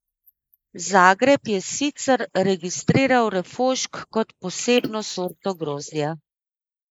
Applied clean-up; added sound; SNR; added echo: neural mask model Resemble Enhance denoiser.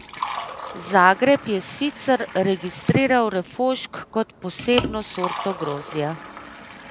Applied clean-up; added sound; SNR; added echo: none; Liquid; 11 dB; none.